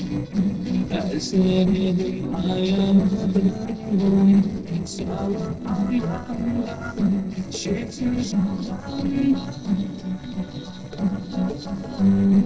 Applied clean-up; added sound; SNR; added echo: neural separator model SepFormer DNS4.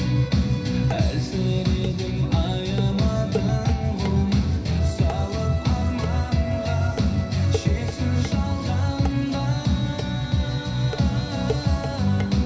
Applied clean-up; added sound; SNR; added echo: none; Dishes, pots, and pans; 17 dB; reverberation time 0.5 s.